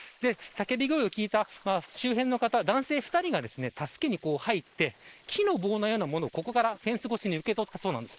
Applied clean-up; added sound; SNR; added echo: neural mask model Resemble Enhance denoiser.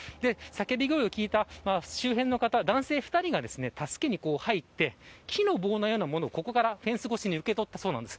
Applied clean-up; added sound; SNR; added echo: none; none; none; none.